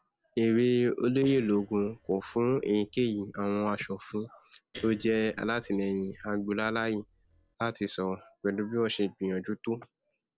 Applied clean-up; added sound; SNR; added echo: neural separator model SepFormer DNS4.